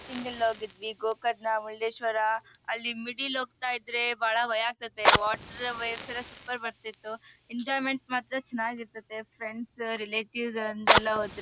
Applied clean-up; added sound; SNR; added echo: none; Fire; 2 dB; none.